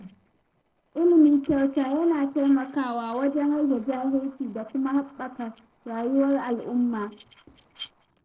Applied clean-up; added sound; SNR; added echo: neural separator model SepFormer DNS4.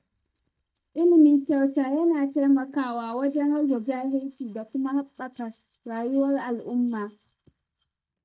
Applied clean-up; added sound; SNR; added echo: neural mask model DeepFilterNet 3.